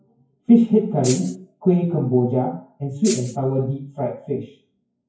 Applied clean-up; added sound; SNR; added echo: classical method WPE with log-MMSE.